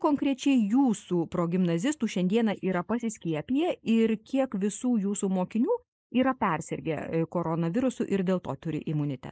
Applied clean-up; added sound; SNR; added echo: neural mask model Resemble Enhance denoiser.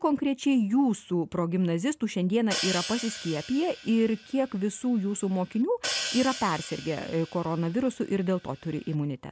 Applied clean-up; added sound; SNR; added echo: none; Hi-hat; 10 dB; none.